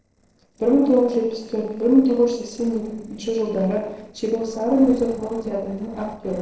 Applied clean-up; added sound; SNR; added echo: neural separator model SepFormer DNS4.